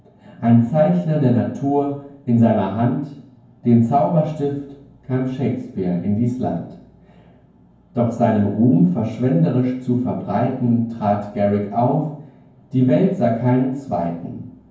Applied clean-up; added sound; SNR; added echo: none; none; none; reverberation time 0.9 s.